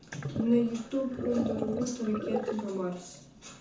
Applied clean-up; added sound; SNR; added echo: none; Sink (filling or washing); 6 dB; reverberation time 0.6 s.